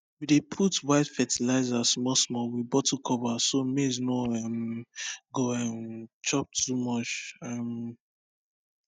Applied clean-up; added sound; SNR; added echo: neural mask model DeepFilterNet 3.